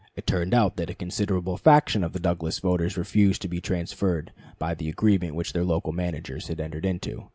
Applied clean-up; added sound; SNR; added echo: none; none; none; none.